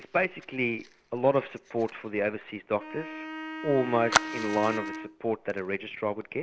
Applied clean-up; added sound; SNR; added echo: none; Wind instrument, woodwind instrument + Fire; 7 dB; none.